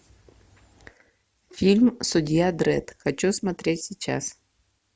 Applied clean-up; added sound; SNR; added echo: none; none; none; none.